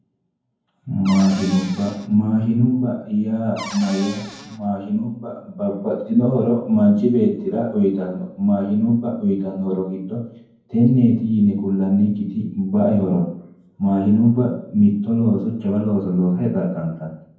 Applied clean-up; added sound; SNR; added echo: none; Cupboard open or close / Door; 15 dB; reverberation time 0.9 s.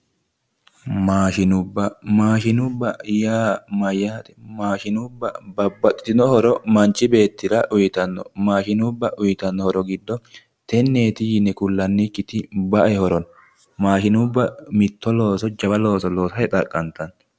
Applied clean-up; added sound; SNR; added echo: none; none; none; none.